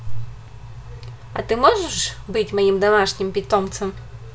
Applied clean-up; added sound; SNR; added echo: none; none; none; none.